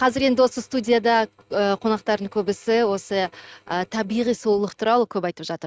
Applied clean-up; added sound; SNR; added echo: neural mask model RNNoise.